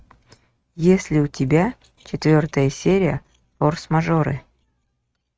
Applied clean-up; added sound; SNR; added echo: neural mask model RNNoise.